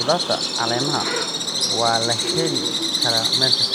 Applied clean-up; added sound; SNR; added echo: none; Bird vocalization, bird call, bird song; -4 dB; none.